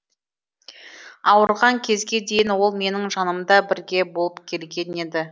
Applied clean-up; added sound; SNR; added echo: none; none; none; none.